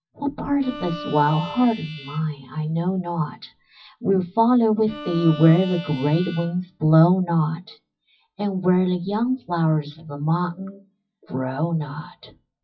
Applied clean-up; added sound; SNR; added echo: classical method WPE with log-MMSE.